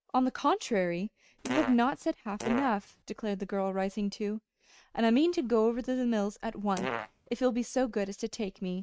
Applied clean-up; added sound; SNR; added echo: neural mask model RNNoise.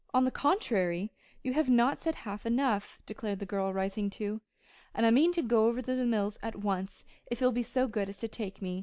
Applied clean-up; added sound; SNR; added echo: none; none; none; none.